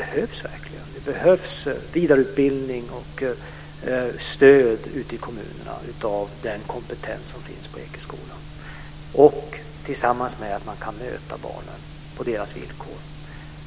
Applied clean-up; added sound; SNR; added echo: none; none; none; none.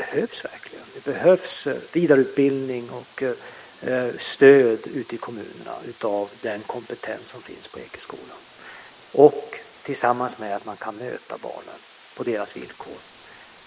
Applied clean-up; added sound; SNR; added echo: neural mask model Resemble Enhance denoiser.